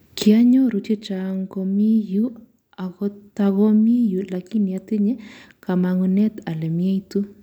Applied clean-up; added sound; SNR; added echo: none; none; none; none.